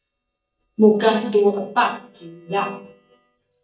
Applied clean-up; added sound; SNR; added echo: neural mask model DeepFilterNet 3.